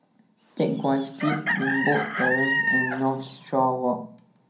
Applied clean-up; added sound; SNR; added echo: none; Chicken, rooster; 1 dB; reverberation time 0.6 s.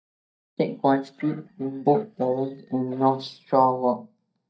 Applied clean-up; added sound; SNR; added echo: neural mask model DeepFilterNet 3.